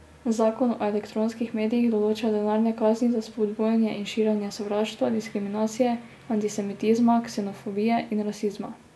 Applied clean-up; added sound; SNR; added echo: none; none; none; none.